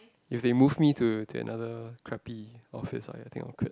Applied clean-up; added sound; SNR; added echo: none; none; none; none.